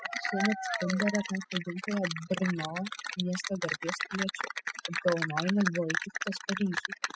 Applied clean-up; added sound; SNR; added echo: classical method spectral subtraction.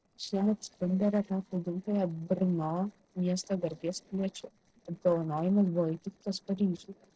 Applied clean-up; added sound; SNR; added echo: neural separator model SepFormer DNS4.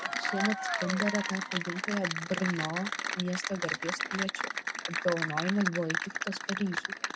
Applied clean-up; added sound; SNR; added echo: none; Applause / Cheering; 1 dB; none.